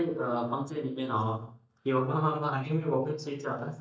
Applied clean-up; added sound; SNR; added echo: neural mask model DeepFilterNet 3.